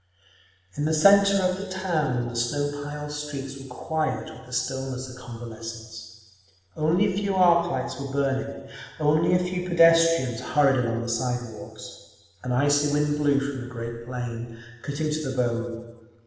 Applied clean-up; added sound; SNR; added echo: none; none; none; reverberation time 1.2 s.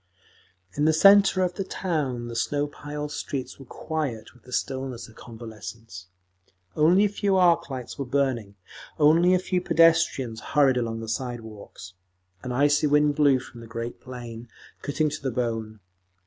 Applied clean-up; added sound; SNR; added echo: none; none; none; none.